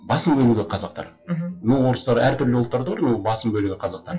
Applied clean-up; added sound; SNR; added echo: classical method WPE with log-MMSE.